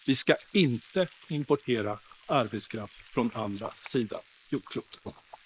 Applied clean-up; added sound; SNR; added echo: neural mask model Resemble Enhance denoiser.